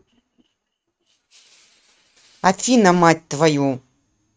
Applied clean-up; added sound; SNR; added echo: neural mask model RNNoise.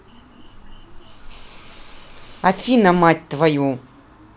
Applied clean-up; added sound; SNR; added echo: none; Hiss / Insect; 18 dB; none.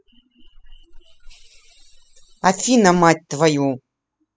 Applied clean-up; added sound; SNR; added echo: classical method spectral subtraction.